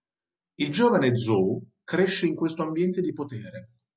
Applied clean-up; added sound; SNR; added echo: none; none; none; none.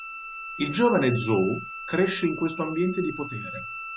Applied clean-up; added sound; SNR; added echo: none; Bowed string instrument; 10 dB; none.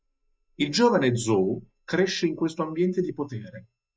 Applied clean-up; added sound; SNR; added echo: neural mask model DeepFilterNet 3.